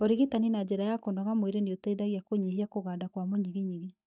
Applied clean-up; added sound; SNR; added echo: neural mask model DeepFilterNet 3.